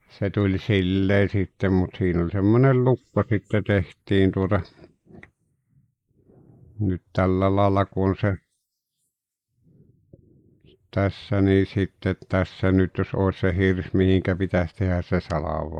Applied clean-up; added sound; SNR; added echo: neural mask model Resemble Enhance denoiser.